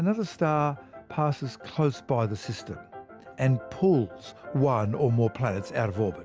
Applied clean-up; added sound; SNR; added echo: none; none; none; none.